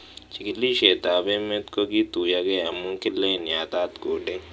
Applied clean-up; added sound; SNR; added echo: none; none; none; none.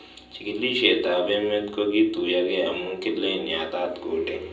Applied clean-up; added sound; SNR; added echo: none; none; none; reverberation time 0.6 s.